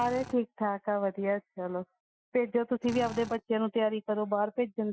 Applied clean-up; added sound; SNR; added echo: classical method Wiener filter.